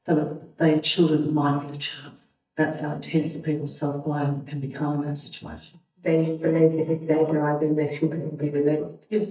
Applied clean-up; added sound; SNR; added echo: neural mask model DeepFilterNet 3.